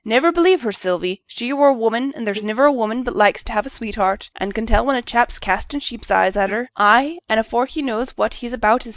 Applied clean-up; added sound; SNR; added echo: neural mask model Resemble Enhance denoiser.